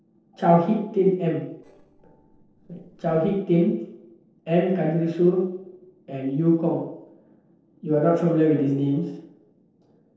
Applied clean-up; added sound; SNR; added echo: neural separator model SepFormer DNS4.